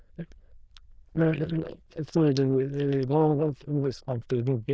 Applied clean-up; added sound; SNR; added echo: neural diffusion model UNIVERSE++.